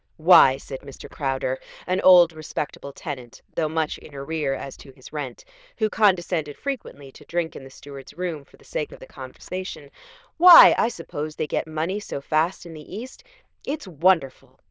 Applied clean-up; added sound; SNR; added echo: neural diffusion model UNIVERSE++.